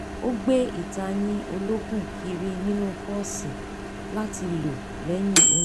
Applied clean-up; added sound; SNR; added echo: none; Microwave oven; 0 dB; none.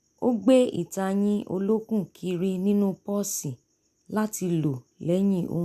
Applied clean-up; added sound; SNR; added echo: none; none; none; none.